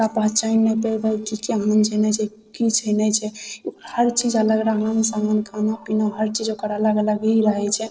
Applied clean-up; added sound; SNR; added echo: neural separator model SepFormer DNS4.